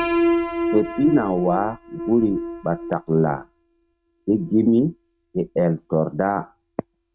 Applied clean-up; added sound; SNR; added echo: neural mask model RNNoise.